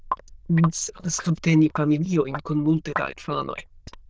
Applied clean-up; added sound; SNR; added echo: neural diffusion model UNIVERSE++.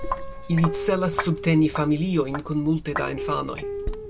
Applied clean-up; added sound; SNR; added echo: none; Sink (filling or washing) + Guitar; 7 dB; none.